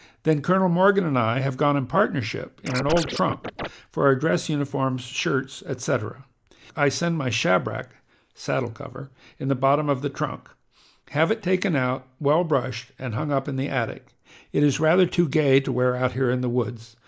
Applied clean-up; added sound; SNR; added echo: neural mask model Resemble Enhance denoiser.